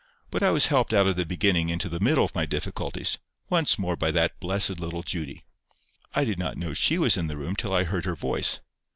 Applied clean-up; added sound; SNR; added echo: none; none; none; none.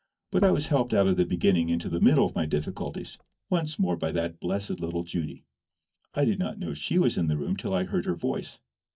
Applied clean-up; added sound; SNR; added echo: neural mask model DeepFilterNet 3.